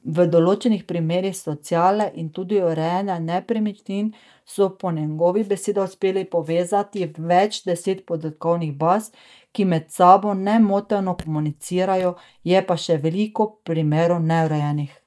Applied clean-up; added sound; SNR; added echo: neural mask model DeepFilterNet 3.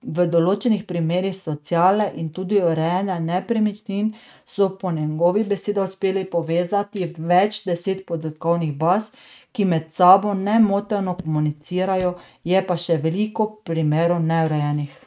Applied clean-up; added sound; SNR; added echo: neural mask model RNNoise.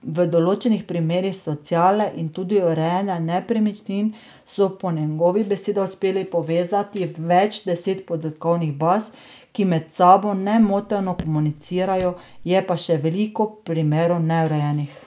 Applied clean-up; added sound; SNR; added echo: none; Raindrop / Drip; 17 dB; none.